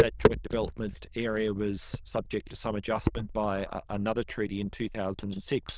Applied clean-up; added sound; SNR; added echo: neural diffusion model UNIVERSE++.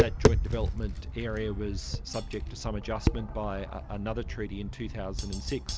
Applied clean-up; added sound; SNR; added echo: none; Tap; -5 dB; none.